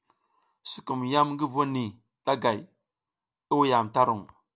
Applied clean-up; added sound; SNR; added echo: none; none; none; none.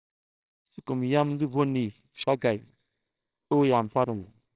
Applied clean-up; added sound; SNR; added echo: neural separator model SepFormer WHAMR!.